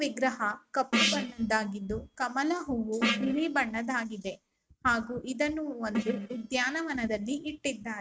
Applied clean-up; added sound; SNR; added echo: neural mask model RNNoise.